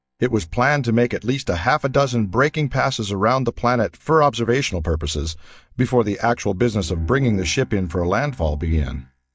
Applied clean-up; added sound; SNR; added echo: neural mask model DeepFilterNet 3.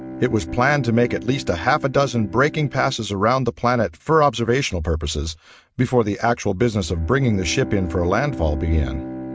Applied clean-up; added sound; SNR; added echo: neural mask model RNNoise.